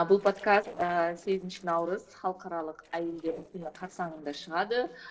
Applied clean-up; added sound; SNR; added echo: neural separator model SepFormer DNS4.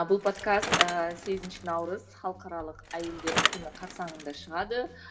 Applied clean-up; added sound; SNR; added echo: none; Bicycle; 1 dB; reverberation time 0.9 s.